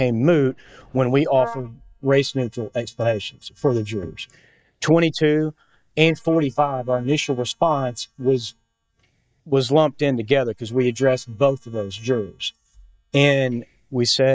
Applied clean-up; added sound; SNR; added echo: neural mask model DeepFilterNet 3.